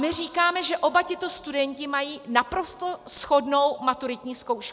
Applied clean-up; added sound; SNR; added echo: none; none; none; none.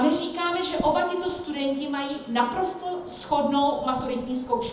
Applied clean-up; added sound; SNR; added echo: none; Wind; 17 dB; reverberation time 1.0 s.